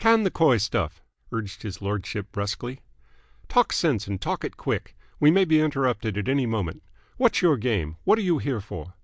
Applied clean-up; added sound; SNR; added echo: none; none; none; none.